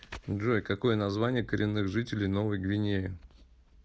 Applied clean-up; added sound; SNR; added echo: none; none; none; none.